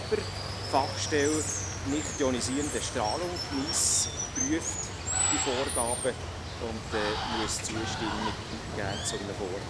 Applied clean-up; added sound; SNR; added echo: none; Water; 1 dB; none.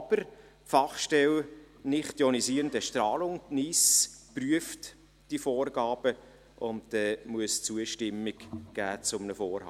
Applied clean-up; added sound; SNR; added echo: none; none; none; none.